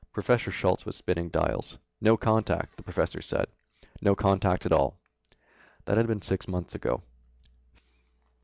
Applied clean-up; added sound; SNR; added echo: none; none; none; none.